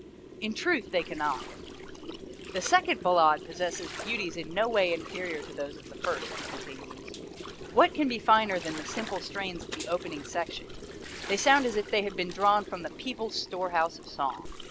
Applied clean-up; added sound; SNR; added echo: none; Gurgling; 11 dB; none.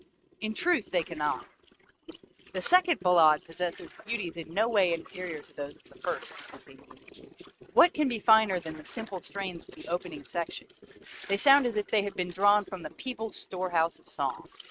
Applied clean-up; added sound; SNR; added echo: neural mask model RNNoise.